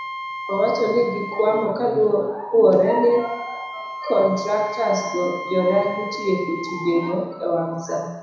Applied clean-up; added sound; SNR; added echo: none; Wind instrument, woodwind instrument; 12 dB; reverberation time 1.0 s.